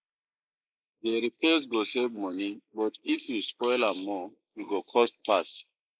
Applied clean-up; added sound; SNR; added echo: neural mask model Resemble Enhance denoiser.